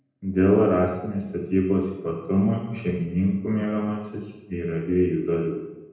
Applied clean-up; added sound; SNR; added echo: none; none; none; reverberation time 1.0 s.